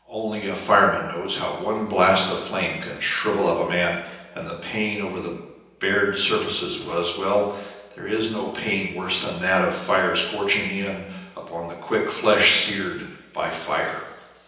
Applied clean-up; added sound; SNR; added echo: none; none; none; reverberation time 0.9 s.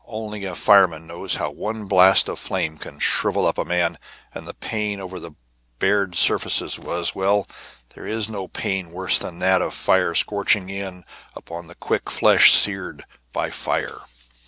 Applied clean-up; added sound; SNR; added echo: none; none; none; none.